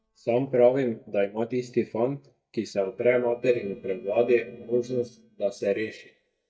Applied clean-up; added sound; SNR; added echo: neural mask model DeepFilterNet 3.